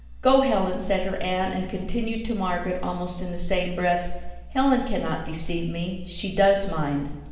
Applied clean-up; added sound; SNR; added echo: none; none; none; reverberation time 1.0 s.